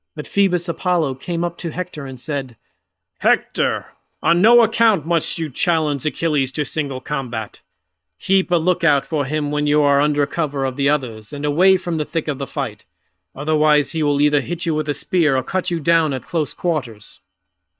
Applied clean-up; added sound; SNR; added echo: neural mask model DeepFilterNet 3.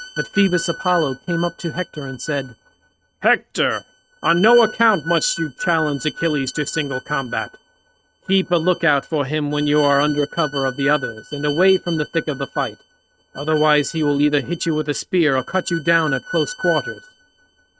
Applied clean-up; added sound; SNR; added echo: neural mask model RNNoise.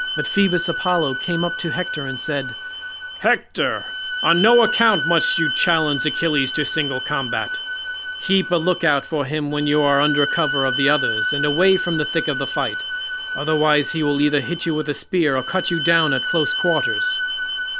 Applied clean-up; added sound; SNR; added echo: none; Bowed string instrument; 4 dB; none.